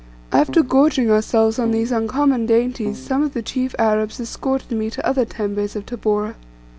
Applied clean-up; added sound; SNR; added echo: none; Keyboard (musical); 14 dB; none.